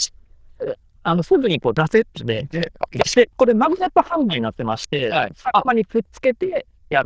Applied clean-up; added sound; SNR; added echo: neural diffusion model UNIVERSE++.